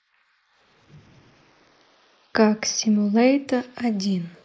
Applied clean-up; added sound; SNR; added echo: neural mask model Resemble Enhance denoiser.